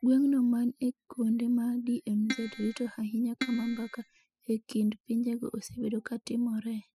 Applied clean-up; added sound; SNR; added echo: classical method spectral subtraction.